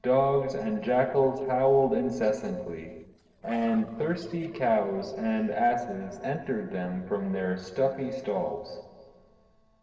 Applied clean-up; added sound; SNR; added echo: neural separator model SepFormer DNS4.